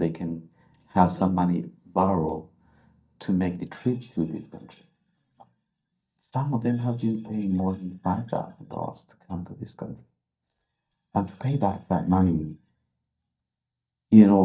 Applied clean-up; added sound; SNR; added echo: neural mask model DeepFilterNet 3.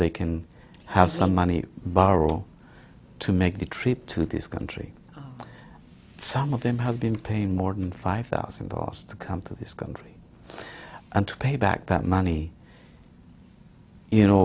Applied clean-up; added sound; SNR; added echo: none; none; none; none.